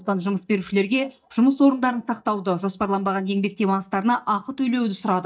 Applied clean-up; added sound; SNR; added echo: neural mask model DeepFilterNet 3.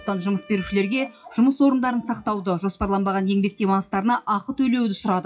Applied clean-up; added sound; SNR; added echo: classical method WPE with log-MMSE.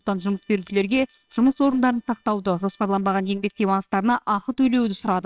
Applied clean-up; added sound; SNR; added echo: neural separator model SepFormer WHAMR!.